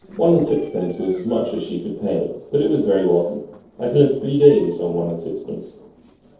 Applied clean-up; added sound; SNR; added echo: neural separator model SepFormer DNS4.